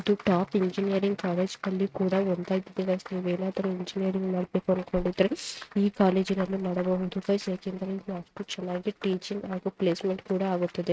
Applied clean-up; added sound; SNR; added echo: neural mask model RNNoise.